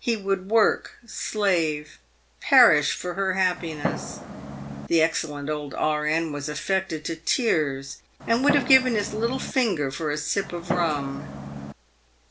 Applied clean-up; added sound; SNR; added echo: none; Fireworks; 7 dB; none.